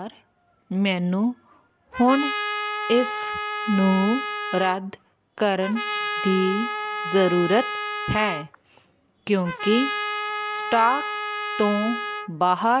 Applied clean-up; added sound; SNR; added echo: none; Trumpet; 5 dB; none.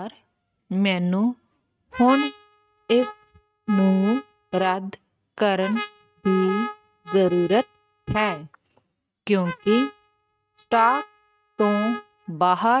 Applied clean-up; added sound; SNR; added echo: neural mask model RNNoise.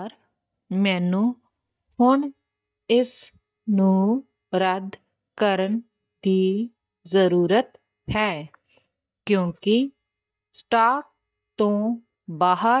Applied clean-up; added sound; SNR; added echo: neural mask model DeepFilterNet 3.